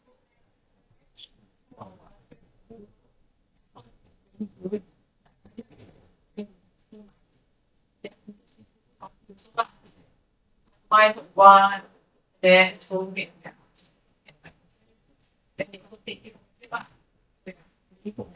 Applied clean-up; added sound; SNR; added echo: neural mask model DeepFilterNet 3.